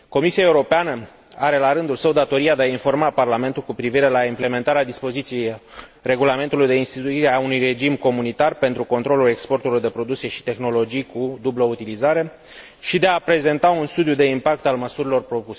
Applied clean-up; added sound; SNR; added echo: none; none; none; none.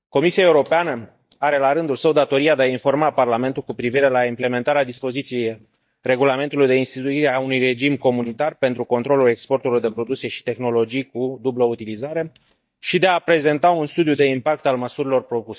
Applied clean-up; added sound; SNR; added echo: neural mask model DeepFilterNet 3.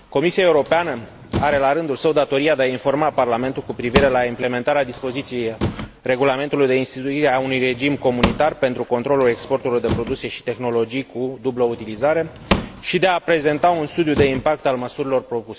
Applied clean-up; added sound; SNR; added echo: none; Drawer open or close / Wood; 10 dB; none.